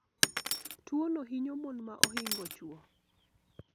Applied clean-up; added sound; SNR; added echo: none; Shatter; -4 dB; none.